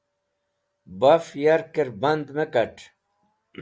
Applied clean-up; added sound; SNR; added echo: none; none; none; none.